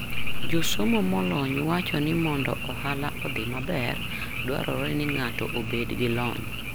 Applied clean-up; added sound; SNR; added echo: none; Frog; 7 dB; none.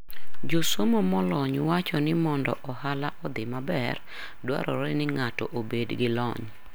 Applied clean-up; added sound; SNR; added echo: none; none; none; none.